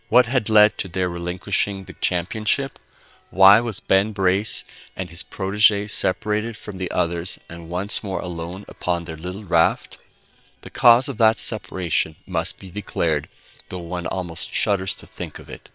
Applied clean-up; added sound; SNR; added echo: neural separator model SepFormer WHAM!.